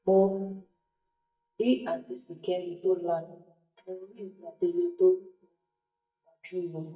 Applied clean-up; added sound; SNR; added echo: neural mask model DeepFilterNet 3.